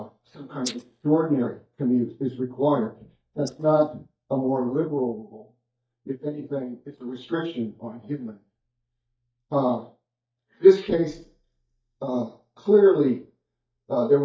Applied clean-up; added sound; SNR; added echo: neural mask model DeepFilterNet 3.